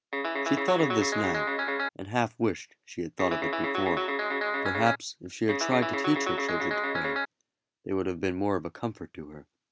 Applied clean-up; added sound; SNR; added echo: none; Guitar; -2 dB; none.